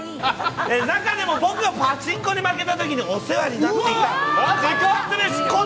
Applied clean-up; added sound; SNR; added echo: none; none; none; none.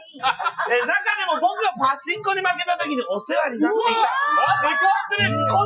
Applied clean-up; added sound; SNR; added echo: classical method Wiener filter.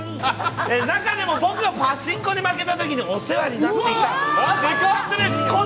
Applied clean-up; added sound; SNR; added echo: none; Piano; 16 dB; none.